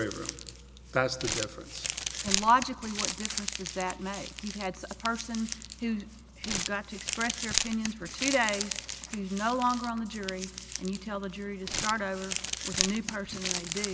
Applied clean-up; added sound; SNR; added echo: none; Crumpling, crinkling; 3 dB; none.